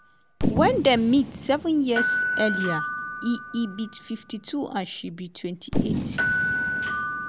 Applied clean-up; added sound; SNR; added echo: none; Fireworks + Door / Bell; 3 dB; none.